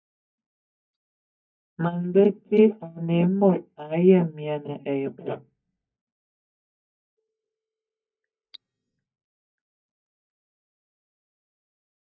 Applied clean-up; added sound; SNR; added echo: neural mask model DeepFilterNet 3.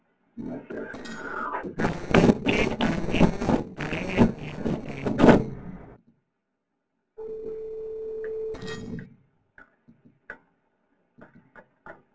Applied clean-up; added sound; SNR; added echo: neural separator model SepFormer DNS4.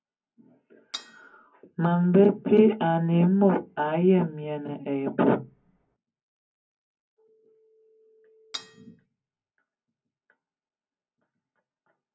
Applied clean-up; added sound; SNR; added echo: none; Cutlery, silverware / Dishes, pots, and pans; 16 dB; reverberation time 0.4 s.